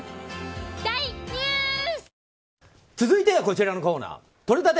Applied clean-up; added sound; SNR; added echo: none; none; none; none.